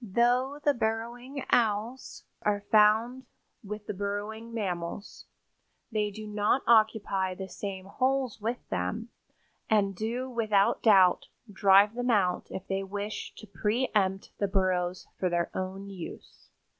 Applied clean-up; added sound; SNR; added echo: none; none; none; none.